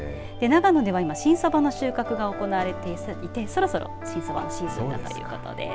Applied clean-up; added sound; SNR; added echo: none; none; none; none.